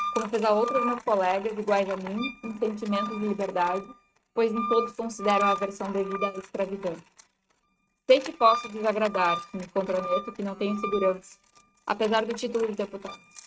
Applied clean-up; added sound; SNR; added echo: neural mask model RNNoise.